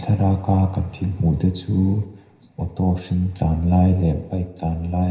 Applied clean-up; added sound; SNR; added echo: none; none; none; reverberation time 0.9 s.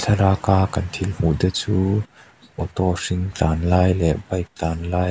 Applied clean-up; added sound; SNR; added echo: none; none; none; none.